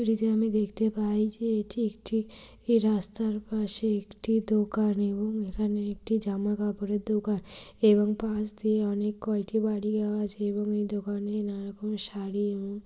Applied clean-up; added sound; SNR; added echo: none; none; none; reverberation time 0.7 s.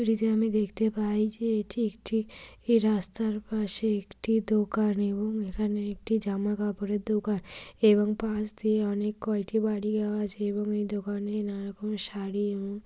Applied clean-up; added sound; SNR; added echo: none; none; none; none.